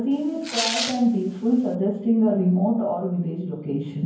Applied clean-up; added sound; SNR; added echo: none; Tearing; 8 dB; reverberation time 0.9 s.